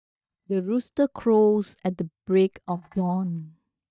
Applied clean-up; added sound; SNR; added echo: neural mask model DeepFilterNet 3.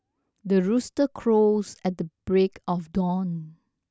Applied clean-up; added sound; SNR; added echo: none; none; none; none.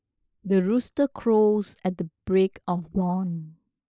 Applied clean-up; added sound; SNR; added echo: neural mask model Resemble Enhance denoiser.